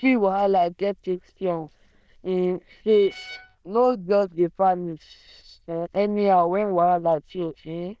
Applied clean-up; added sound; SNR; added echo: neural diffusion model UNIVERSE++.